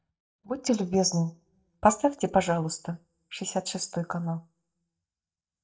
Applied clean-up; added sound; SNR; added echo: neural mask model DeepFilterNet 3.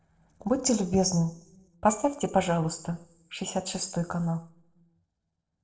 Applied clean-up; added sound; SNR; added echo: neural separator model SepFormer DNS4.